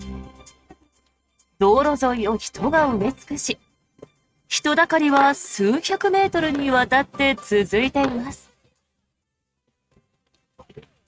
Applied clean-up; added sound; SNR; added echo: neural mask model RNNoise.